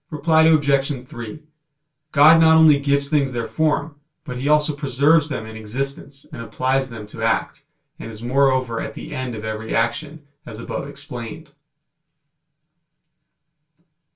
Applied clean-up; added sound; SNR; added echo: none; none; none; reverberation time 0.2 s.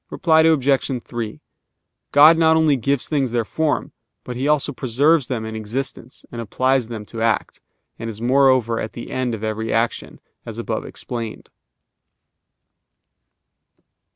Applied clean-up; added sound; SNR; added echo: none; none; none; none.